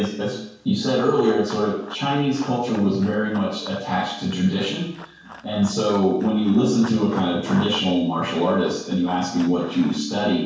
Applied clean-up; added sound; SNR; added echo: none; Run; 19 dB; reverberation time 0.6 s.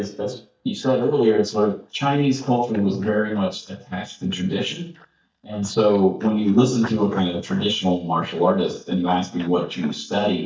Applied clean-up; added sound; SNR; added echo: neural mask model DeepFilterNet 3.